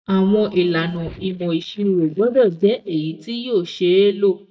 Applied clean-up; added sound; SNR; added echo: neural mask model DeepFilterNet 3.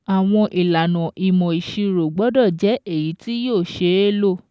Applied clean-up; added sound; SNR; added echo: none; none; none; none.